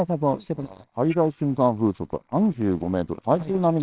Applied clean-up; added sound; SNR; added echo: neural separator model SepFormer WHAMR!.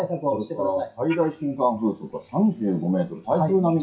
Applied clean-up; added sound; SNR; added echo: classical method WPE with log-MMSE.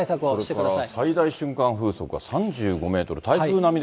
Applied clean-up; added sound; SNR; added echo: none; none; none; none.